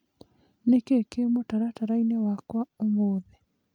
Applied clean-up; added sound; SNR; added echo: none; none; none; none.